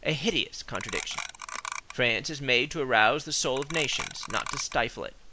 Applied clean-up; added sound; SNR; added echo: none; Clock; 8 dB; none.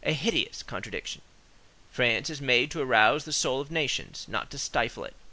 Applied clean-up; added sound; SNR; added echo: none; none; none; none.